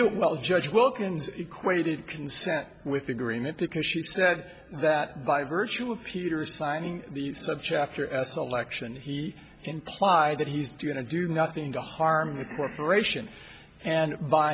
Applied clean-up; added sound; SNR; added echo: none; none; none; none.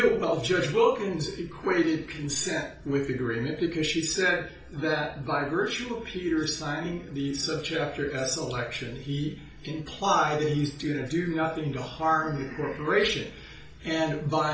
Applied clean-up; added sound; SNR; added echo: none; none; none; reverberation time 0.4 s.